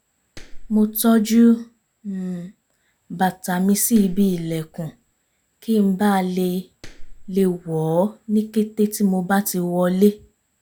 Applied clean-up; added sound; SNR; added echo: none; Clapping; 16 dB; none.